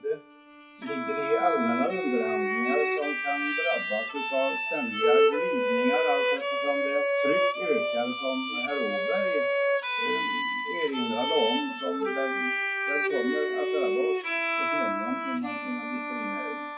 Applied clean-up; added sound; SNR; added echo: classical method WPE with log-MMSE.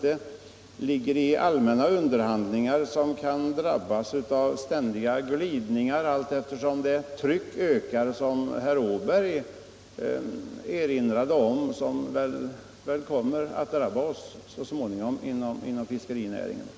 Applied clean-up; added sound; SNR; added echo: none; none; none; none.